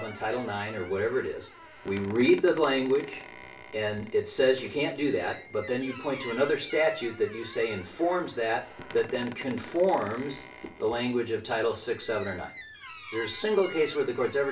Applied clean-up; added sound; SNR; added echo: none; Squeak; 16 dB; reverberation time 0.3 s.